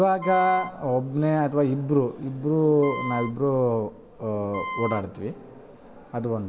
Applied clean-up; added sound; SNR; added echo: none; Wind instrument, woodwind instrument; 9 dB; none.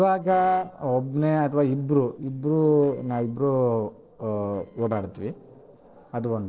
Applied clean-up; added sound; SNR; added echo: neural separator model SepFormer DNS4.